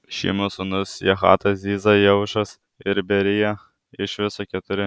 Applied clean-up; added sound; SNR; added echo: none; none; none; none.